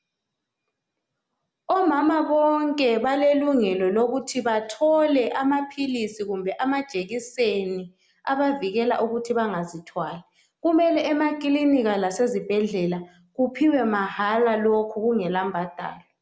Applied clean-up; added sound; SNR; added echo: none; none; none; none.